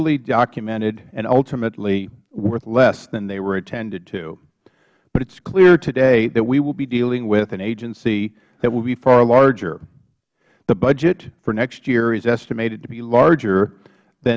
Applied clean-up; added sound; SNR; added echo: none; none; none; none.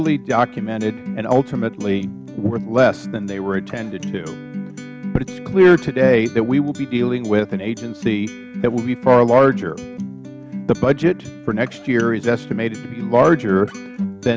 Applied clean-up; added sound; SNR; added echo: none; Acoustic guitar; 11 dB; none.